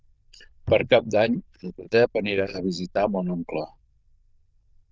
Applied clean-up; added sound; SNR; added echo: neural diffusion model UNIVERSE++.